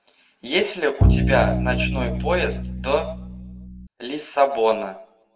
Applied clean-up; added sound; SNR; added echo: none; Bowed string instrument; -2 dB; reverberation time 0.5 s.